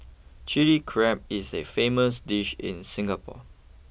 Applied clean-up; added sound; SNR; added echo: none; none; none; none.